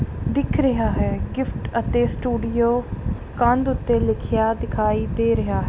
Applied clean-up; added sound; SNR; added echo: none; none; none; none.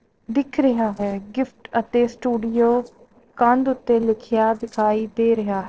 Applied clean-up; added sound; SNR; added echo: neural separator model SepFormer DNS4.